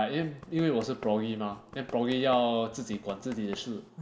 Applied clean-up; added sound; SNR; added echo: none; Run; 20 dB; reverberation time 1.1 s.